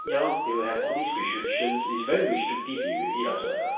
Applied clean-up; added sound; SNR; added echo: none; Alarm; 0 dB; reverberation time 0.7 s.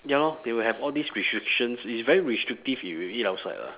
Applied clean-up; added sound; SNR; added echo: none; none; none; none.